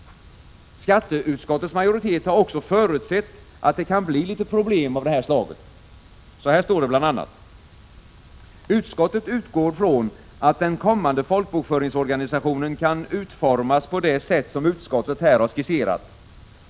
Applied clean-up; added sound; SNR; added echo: none; none; none; none.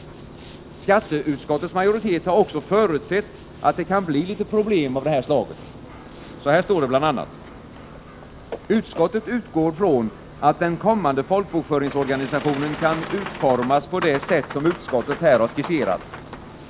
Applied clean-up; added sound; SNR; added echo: none; Boat, Water vehicle; 15 dB; none.